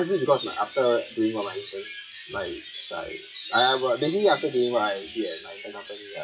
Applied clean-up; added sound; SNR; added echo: classical method WPE with log-MMSE.